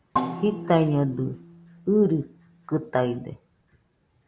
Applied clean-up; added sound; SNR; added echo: none; Percussion; 9 dB; none.